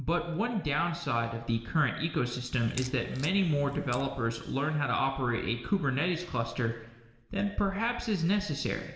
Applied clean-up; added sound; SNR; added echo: none; Crack; 15 dB; reverberation time 1.0 s.